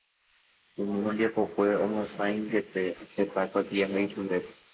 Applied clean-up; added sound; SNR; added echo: neural mask model Resemble Enhance denoiser.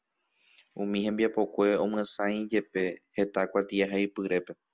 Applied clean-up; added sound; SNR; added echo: none; none; none; none.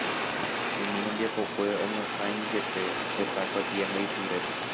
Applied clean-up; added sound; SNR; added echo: none; Fire; -2 dB; none.